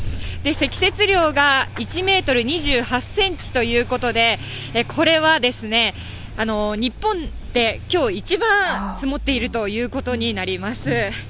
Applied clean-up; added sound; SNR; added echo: none; none; none; none.